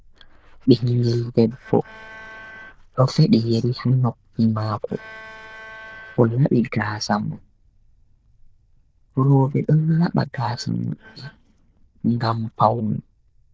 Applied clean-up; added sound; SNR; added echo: neural diffusion model UNIVERSE++.